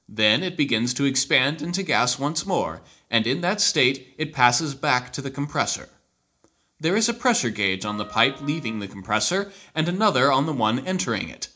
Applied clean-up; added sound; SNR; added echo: neural separator model SepFormer DNS4.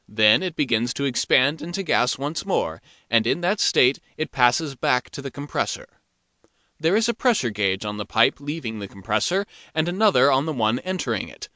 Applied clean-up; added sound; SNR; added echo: none; none; none; none.